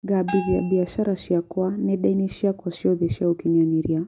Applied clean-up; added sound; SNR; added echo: none; Bell; 16 dB; none.